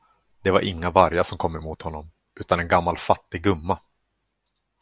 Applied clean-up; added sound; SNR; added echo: none; none; none; none.